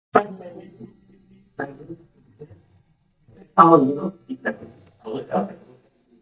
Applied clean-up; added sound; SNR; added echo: neural mask model DeepFilterNet 3.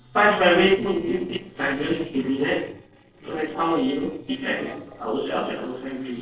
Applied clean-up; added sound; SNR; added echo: neural separator model SepFormer DNS4.